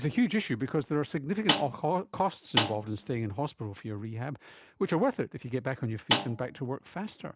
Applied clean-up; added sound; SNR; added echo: none; Snare drum; 2 dB; none.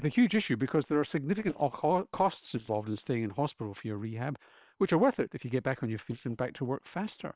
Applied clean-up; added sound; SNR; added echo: neural separator model SepFormer WHAM!.